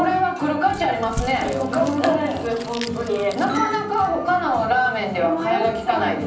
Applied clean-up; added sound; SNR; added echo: none; Crumpling, crinkling / Crushing; 15 dB; reverberation time 0.6 s.